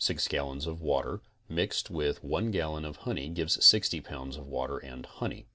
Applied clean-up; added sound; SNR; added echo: none; none; none; none.